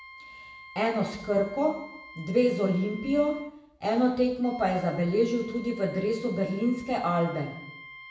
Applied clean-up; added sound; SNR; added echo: none; Wind instrument, woodwind instrument; 19 dB; reverberation time 0.8 s.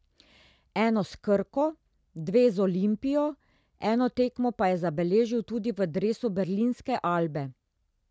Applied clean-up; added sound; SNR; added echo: none; none; none; none.